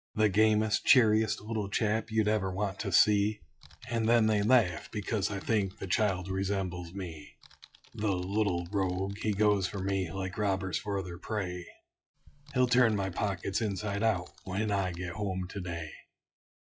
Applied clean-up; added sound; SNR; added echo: classical method log-MMSE.